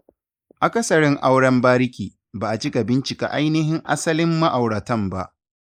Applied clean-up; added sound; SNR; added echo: neural mask model Resemble Enhance denoiser.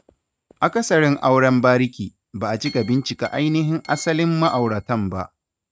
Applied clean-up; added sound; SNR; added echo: neural mask model RNNoise.